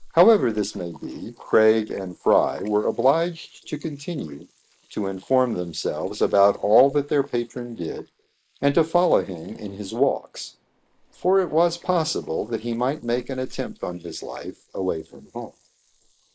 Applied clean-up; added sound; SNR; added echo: neural mask model Resemble Enhance denoiser.